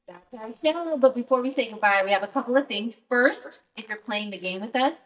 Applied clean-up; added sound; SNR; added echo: neural mask model DeepFilterNet 3.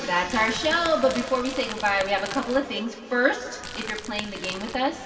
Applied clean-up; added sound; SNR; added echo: none; Crumpling, crinkling / Crackle; 12 dB; reverberation time 2.2 s.